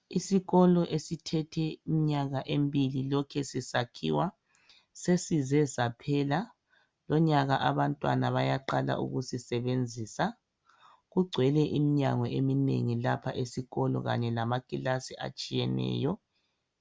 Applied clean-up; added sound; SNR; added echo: none; none; none; none.